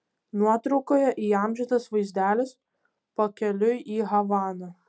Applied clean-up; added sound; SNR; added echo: none; none; none; none.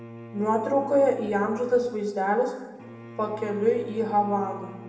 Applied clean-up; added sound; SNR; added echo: none; Bowed string instrument; 17 dB; reverberation time 1.1 s.